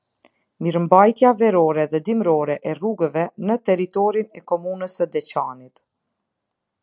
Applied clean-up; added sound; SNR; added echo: none; none; none; none.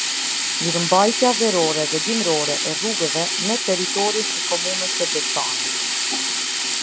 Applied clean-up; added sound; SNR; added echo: none; Sink (filling or washing); -1 dB; none.